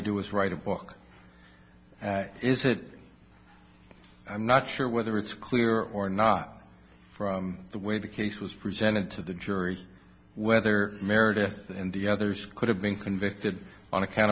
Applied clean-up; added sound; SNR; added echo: none; none; none; none.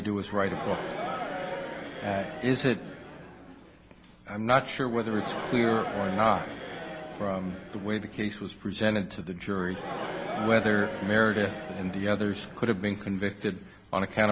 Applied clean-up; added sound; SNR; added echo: none; Crowd; 9 dB; none.